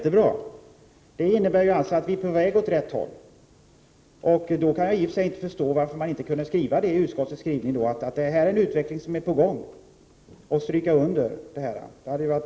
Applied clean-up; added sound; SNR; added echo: none; none; none; none.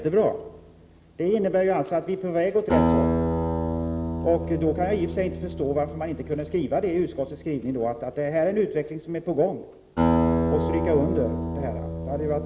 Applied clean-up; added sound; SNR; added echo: none; Acoustic guitar; 2 dB; none.